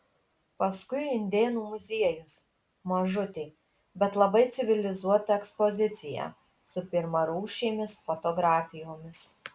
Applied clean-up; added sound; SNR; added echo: none; none; none; none.